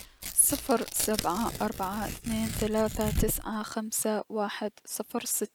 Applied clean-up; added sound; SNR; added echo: none; Tearing; 8 dB; none.